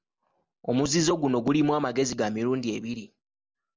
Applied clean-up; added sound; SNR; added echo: none; none; none; none.